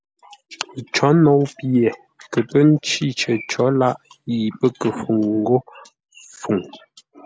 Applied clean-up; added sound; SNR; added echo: none; none; none; none.